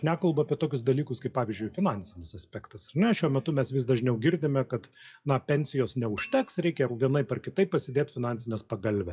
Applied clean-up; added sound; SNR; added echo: classical method WPE with log-MMSE.